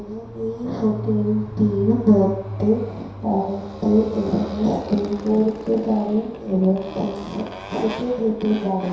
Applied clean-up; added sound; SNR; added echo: none; Motorcycle; 12 dB; reverberation time 0.7 s.